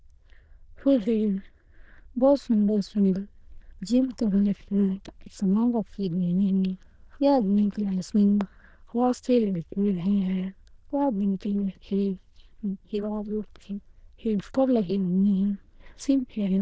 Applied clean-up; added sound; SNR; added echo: neural diffusion model UNIVERSE++.